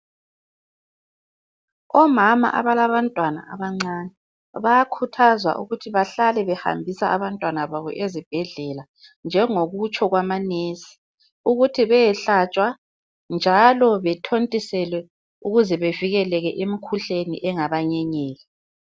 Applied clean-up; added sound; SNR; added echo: none; none; none; none.